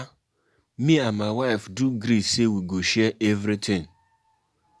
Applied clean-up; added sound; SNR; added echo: none; none; none; none.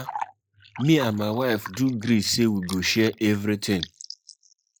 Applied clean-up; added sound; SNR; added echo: neural mask model Resemble Enhance denoiser.